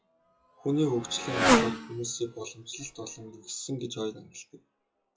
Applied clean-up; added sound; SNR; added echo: classical method WPE with log-MMSE.